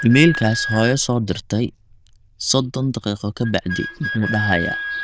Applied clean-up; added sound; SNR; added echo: neural diffusion model UNIVERSE++.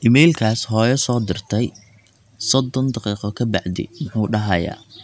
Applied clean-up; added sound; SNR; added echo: none; none; none; none.